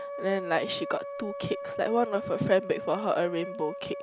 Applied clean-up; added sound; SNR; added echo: none; Wind instrument, woodwind instrument; 8 dB; none.